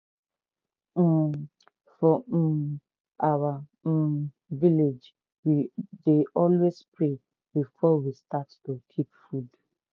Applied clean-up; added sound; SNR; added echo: none; none; none; none.